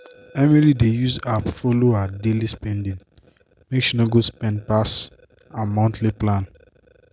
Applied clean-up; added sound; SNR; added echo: none; none; none; none.